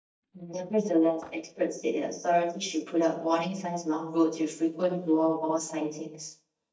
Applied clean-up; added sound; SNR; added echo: neural mask model DeepFilterNet 3.